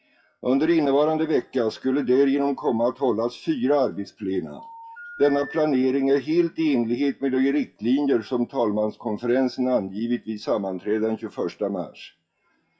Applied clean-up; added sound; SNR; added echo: classical method WPE with log-MMSE.